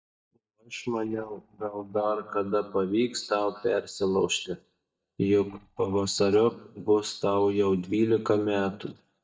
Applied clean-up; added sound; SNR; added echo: neural mask model DeepFilterNet 3.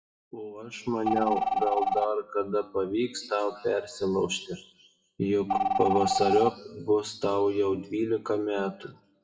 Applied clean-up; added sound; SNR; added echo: classical method WPE with log-MMSE.